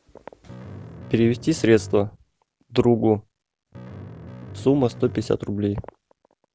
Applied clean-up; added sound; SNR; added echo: none; Bass guitar; 14 dB; none.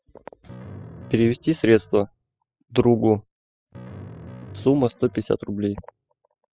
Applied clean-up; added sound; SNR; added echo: classical method spectral subtraction.